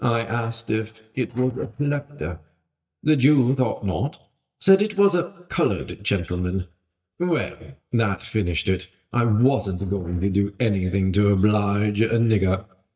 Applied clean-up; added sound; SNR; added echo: neural mask model DeepFilterNet 3.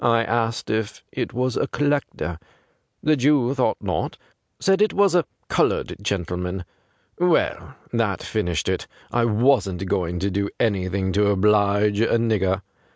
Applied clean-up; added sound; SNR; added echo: none; none; none; none.